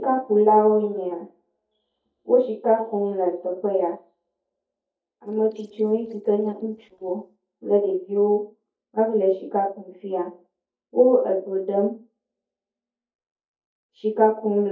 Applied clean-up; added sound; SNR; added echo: neural mask model DeepFilterNet 3.